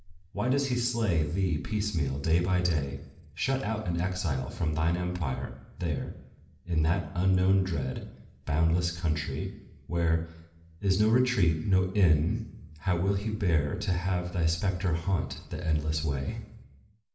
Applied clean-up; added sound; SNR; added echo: none; none; none; reverberation time 0.8 s.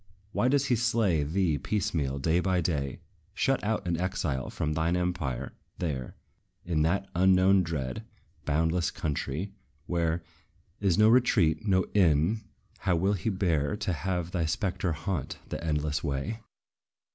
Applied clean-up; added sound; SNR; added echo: none; none; none; none.